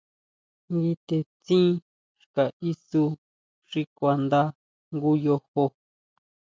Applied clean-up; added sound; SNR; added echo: none; none; none; none.